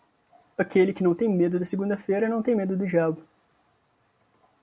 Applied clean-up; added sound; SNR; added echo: none; none; none; none.